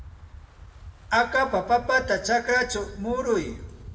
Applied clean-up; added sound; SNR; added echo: none; Wind; 16 dB; reverberation time 0.7 s.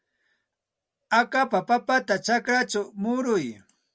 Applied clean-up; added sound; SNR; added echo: none; none; none; none.